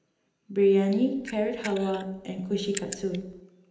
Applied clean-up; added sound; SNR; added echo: none; Camera; 15 dB; reverberation time 0.8 s.